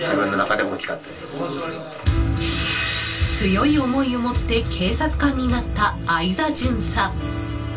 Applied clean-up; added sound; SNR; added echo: none; none; none; reverberation time 0.2 s.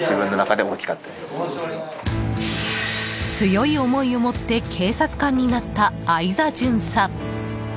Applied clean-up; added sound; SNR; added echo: none; none; none; none.